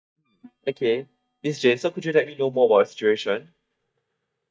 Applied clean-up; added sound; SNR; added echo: neural mask model DeepFilterNet 3.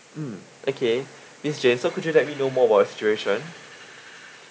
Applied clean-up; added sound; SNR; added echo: none; none; none; none.